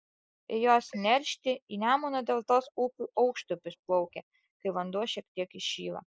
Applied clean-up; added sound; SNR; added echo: neural mask model Resemble Enhance denoiser.